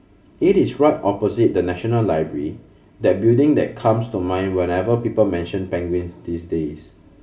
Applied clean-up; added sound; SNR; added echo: none; none; none; reverberation time 0.4 s.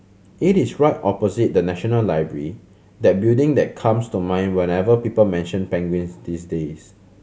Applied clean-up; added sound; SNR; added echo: none; none; none; none.